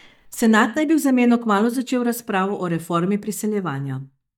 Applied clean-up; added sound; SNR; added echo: neural mask model DeepFilterNet 3.